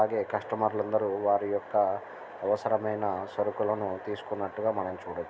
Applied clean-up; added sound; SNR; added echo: none; none; none; none.